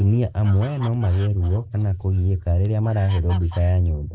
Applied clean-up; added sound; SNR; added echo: neural mask model Resemble Enhance denoiser.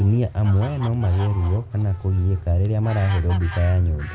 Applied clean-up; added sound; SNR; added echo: none; Fowl; 20 dB; none.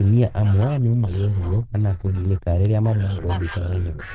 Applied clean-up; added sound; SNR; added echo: neural diffusion model UNIVERSE++.